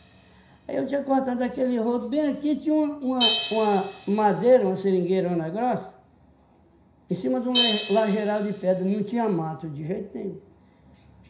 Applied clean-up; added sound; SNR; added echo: none; Crash cymbal; 10 dB; reverberation time 0.5 s.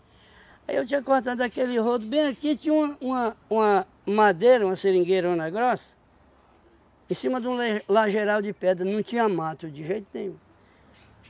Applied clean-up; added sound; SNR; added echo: none; none; none; none.